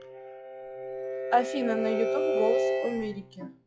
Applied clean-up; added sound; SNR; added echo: classical method log-MMSE.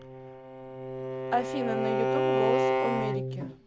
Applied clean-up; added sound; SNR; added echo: none; Bowed string instrument; -5 dB; none.